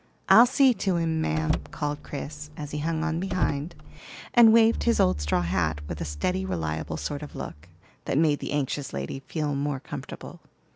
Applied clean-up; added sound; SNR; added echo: none; Bowed string instrument + Car; 8 dB; none.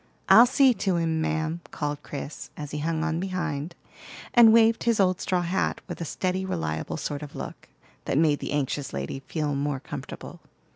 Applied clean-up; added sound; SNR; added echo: none; none; none; none.